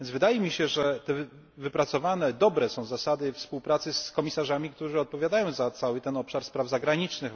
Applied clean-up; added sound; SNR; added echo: none; none; none; none.